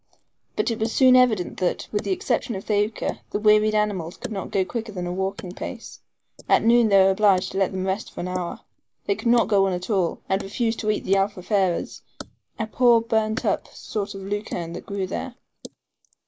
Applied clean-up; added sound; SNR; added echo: neural mask model Resemble Enhance denoiser.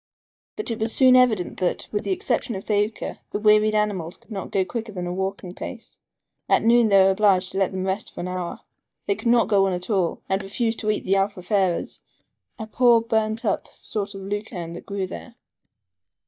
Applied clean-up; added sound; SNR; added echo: neural mask model DeepFilterNet 3.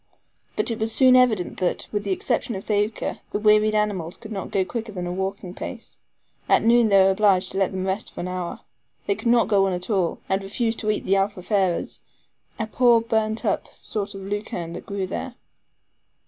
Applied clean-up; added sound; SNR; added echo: none; none; none; none.